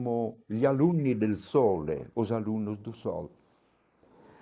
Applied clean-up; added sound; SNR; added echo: neural mask model Resemble Enhance denoiser.